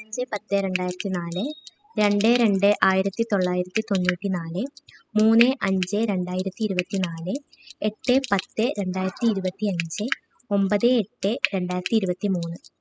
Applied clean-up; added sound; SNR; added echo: classical method spectral subtraction.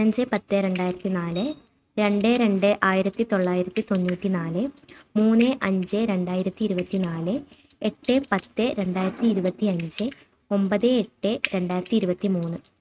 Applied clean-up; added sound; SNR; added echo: neural mask model RNNoise.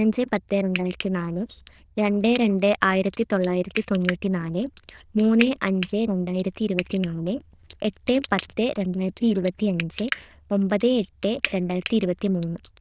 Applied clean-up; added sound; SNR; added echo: neural diffusion model UNIVERSE++.